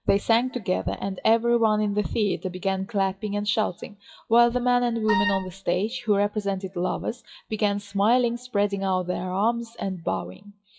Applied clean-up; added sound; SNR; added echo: classical method WPE with log-MMSE.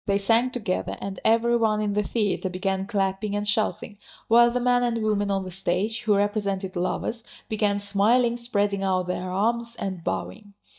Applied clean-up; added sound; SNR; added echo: neural mask model DeepFilterNet 3.